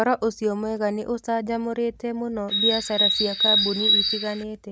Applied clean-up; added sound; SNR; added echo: none; Bird; -4 dB; none.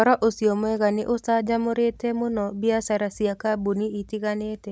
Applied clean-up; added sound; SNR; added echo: none; none; none; none.